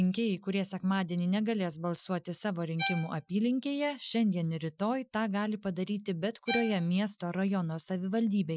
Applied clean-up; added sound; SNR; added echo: classical method Wiener filter.